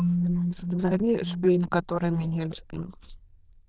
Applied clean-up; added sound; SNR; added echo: neural diffusion model UNIVERSE++.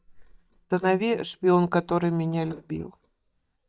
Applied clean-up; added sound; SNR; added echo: neural mask model DeepFilterNet 3.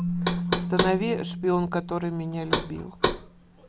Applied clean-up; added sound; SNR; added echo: none; Keyboard (musical) + Knock; 0 dB; none.